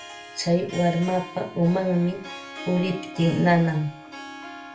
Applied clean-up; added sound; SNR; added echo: none; Harp; 14 dB; reverberation time 0.4 s.